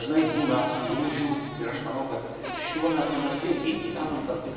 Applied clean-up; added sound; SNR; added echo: none; Cupboard open or close / Door; 8 dB; reverberation time 2.0 s.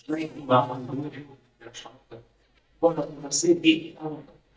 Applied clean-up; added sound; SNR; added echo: neural mask model DeepFilterNet 3.